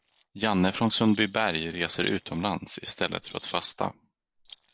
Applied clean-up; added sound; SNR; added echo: neural separator model SepFormer DNS4.